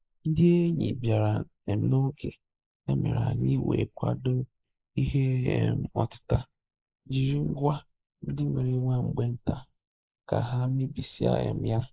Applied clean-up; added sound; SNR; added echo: neural mask model Resemble Enhance denoiser.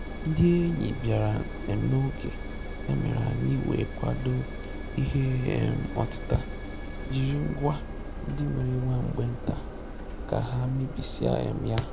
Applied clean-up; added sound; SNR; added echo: none; Engine; 6 dB; none.